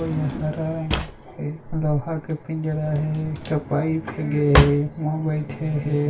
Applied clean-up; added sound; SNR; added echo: none; Drawer open or close; 5 dB; reverberation time 0.2 s.